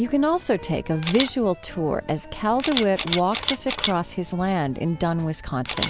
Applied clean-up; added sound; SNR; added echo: none; Camera; 9 dB; none.